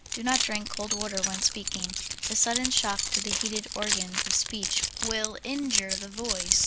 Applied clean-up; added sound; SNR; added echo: none; Keys jangling; -1 dB; none.